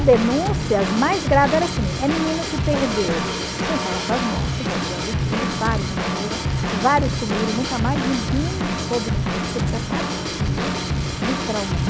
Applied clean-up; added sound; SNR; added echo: none; Drum / Drum kit; -1 dB; none.